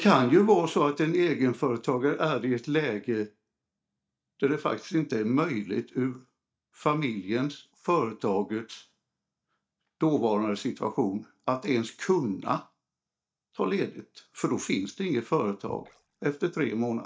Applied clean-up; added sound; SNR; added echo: neural mask model DeepFilterNet 3.